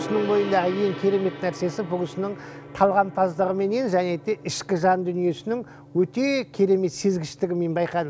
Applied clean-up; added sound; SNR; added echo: none; Gong; 15 dB; none.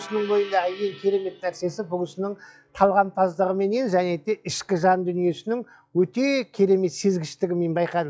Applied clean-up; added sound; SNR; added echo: classical method log-MMSE.